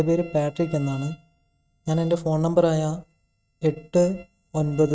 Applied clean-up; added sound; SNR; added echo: neural mask model RNNoise.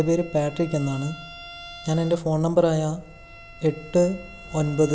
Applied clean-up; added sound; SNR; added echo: none; Bowed string instrument; 19 dB; none.